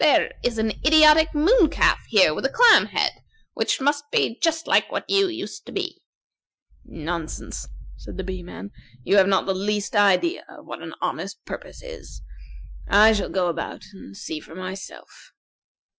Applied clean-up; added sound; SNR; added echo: classical method Wiener filter.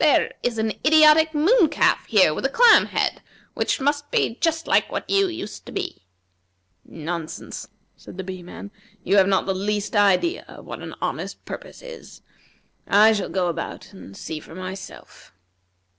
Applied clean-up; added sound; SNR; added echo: neural separator model SepFormer DNS4.